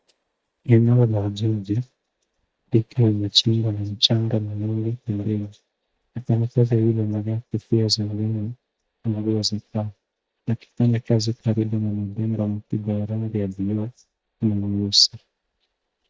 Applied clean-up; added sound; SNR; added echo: neural mask model DeepFilterNet 3.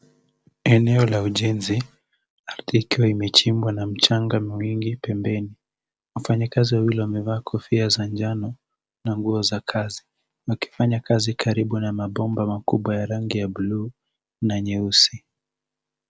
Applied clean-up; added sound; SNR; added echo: none; none; none; none.